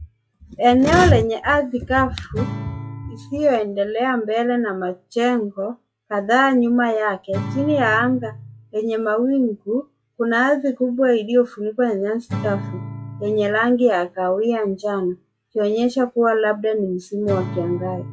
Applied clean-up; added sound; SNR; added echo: classical method log-MMSE.